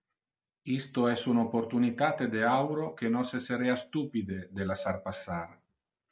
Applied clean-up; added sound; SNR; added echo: none; none; none; none.